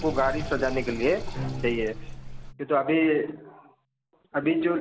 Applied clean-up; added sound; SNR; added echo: none; Bowed string instrument + Sink (filling or washing); 9 dB; none.